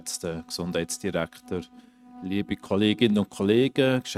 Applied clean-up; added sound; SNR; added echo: neural mask model RNNoise.